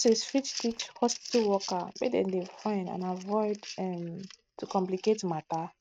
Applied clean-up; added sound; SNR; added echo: neural mask model RNNoise.